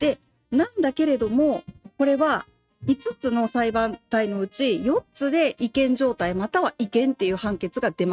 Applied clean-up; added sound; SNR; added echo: neural mask model RNNoise.